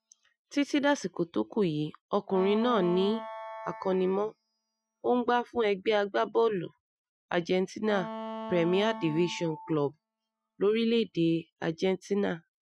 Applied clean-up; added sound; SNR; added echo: classical method Wiener filter.